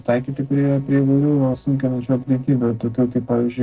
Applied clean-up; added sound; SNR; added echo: neural separator model SepFormer DNS4.